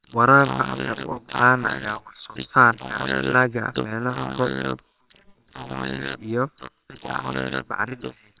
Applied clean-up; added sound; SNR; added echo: neural separator model SepFormer WHAMR!.